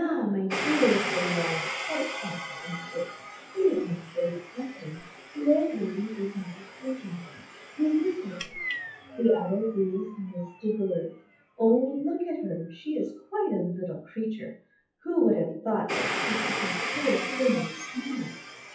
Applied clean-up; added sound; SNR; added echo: classical method WPE with log-MMSE.